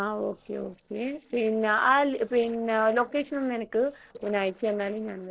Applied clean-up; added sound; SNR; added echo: neural separator model SepFormer DNS4.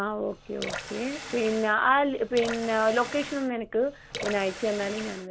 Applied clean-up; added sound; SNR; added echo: none; Water tap, faucet / Water; 12 dB; none.